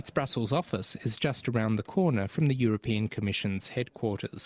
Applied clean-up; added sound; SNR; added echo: none; none; none; none.